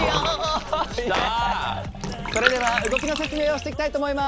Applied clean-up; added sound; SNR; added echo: none; Bathtub (filling or washing) / Water; 5 dB; none.